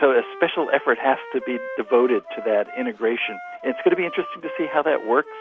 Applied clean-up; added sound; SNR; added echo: none; Wind instrument, woodwind instrument; 14 dB; none.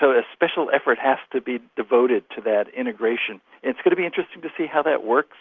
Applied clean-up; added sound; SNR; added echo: none; none; none; none.